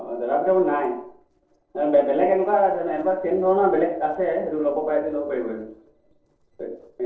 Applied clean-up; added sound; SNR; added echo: neural separator model SepFormer DNS4.